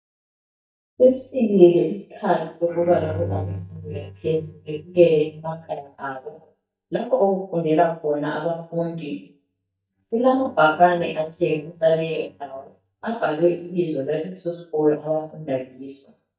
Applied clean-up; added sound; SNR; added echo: neural mask model DeepFilterNet 3.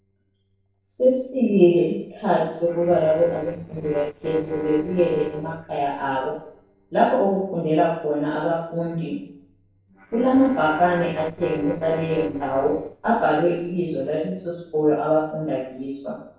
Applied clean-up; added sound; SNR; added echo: neural separator model SepFormer DNS4.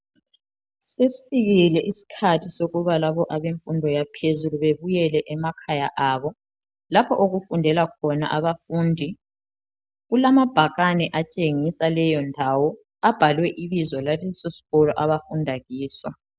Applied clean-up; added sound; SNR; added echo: none; none; none; none.